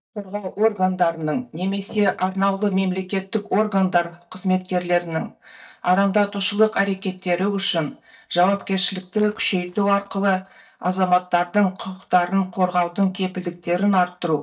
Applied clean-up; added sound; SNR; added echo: neural mask model DeepFilterNet 3.